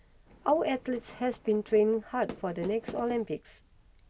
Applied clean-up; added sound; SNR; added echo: none; Fireworks; 17 dB; none.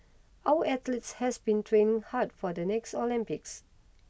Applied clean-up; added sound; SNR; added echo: none; none; none; none.